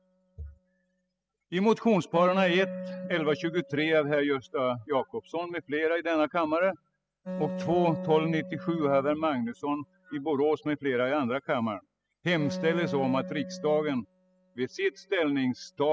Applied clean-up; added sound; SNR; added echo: classical method spectral subtraction.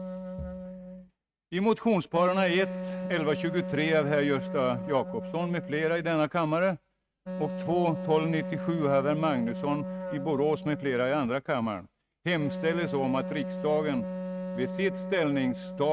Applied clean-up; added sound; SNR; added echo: neural mask model RNNoise.